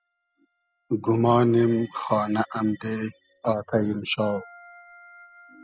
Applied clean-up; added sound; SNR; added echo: classical method spectral subtraction.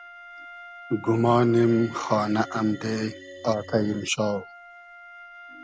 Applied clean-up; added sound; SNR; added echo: none; Wind instrument, woodwind instrument + Organ; 17 dB; none.